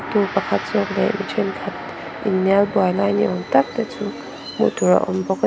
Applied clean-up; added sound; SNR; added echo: none; Gong + Subway, metro, underground; 11 dB; none.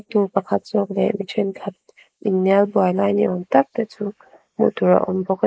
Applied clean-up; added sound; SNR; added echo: neural mask model Resemble Enhance denoiser.